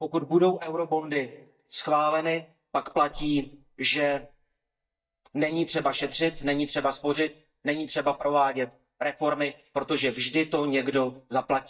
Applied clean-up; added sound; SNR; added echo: neural mask model DeepFilterNet 3.